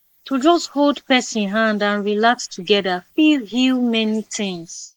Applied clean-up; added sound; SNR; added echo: neural mask model Resemble Enhance denoiser.